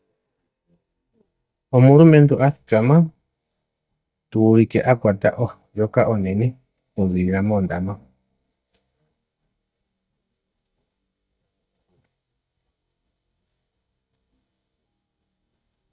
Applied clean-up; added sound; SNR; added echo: neural mask model DeepFilterNet 3.